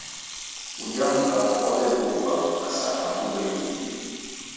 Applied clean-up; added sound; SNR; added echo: none; Sink (filling or washing) / Water tap, faucet; 11 dB; reverberation time 2.1 s.